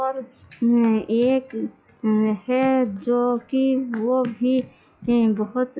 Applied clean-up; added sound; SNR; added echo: classical method log-MMSE.